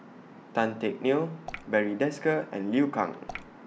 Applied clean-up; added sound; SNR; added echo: none; Drip / Water; 12 dB; none.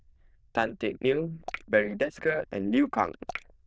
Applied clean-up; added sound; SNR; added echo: neural diffusion model UNIVERSE++.